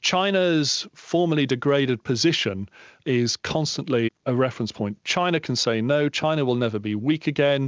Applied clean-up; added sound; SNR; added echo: none; none; none; none.